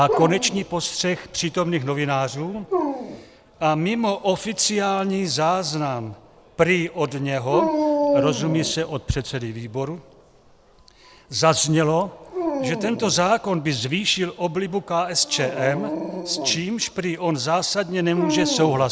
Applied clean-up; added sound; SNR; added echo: none; Dog; 7 dB; none.